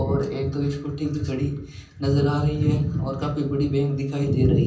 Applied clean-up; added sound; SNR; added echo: none; none; none; reverberation time 0.6 s.